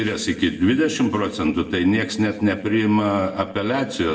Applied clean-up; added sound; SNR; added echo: none; none; none; reverberation time 1.5 s.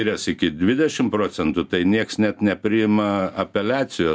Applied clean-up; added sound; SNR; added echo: none; none; none; none.